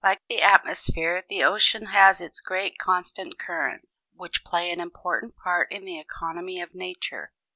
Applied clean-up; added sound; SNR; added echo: none; none; none; none.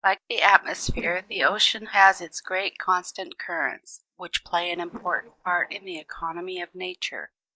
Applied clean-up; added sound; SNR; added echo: neural mask model DeepFilterNet 3.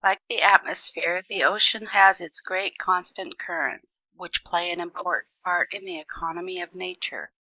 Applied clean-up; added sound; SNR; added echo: neural mask model Resemble Enhance denoiser.